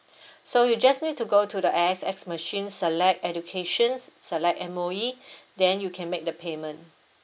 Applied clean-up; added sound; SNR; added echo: none; none; none; none.